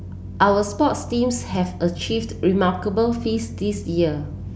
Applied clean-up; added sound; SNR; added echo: none; none; none; none.